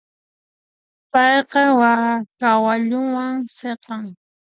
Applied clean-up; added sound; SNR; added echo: none; none; none; none.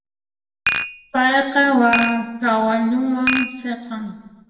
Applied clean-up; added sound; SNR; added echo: none; Dishes, pots, and pans; 6 dB; reverberation time 1.0 s.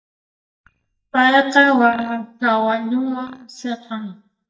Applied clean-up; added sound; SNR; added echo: neural mask model DeepFilterNet 3.